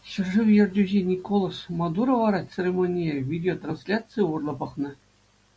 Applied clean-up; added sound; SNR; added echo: none; none; none; none.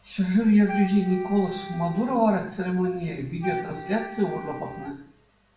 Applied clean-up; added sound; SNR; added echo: none; Wind instrument, woodwind instrument; 14 dB; reverberation time 0.7 s.